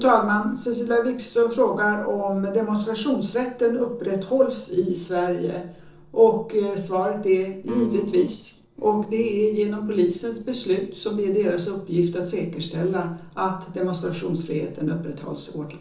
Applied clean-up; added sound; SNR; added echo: neural separator model SepFormer DNS4.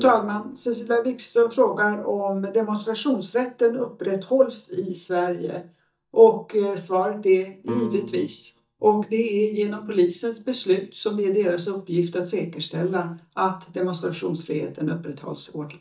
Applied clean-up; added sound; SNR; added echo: neural mask model DeepFilterNet 3.